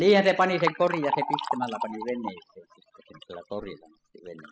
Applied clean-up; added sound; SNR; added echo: classical method spectral subtraction.